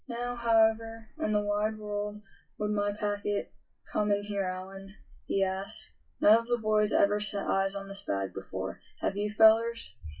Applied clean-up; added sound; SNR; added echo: classical method WPE with log-MMSE.